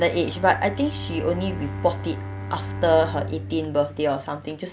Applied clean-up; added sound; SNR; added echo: none; Bowed string instrument; 8 dB; none.